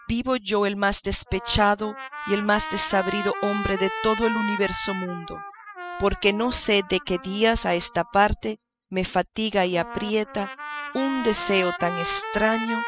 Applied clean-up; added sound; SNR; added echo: classical method spectral subtraction.